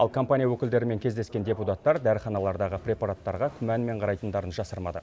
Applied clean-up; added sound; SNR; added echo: none; none; none; none.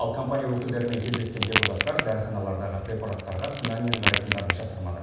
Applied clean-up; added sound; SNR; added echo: none; Crack; 2 dB; reverberation time 1.1 s.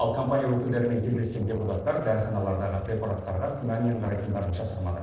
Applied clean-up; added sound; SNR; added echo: neural separator model SepFormer DNS4.